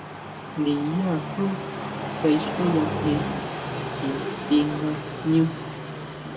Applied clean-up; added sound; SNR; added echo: none; Train; 5 dB; reverberation time 1.5 s.